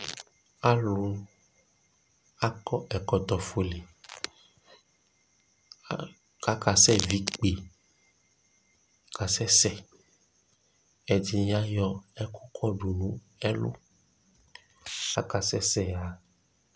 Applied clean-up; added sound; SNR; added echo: none; none; none; none.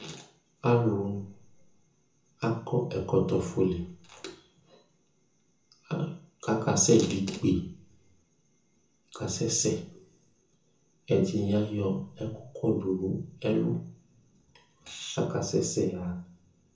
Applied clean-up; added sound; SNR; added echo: none; none; none; reverberation time 0.6 s.